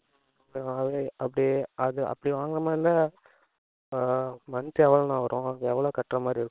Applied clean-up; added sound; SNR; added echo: neural separator model SepFormer WHAM!.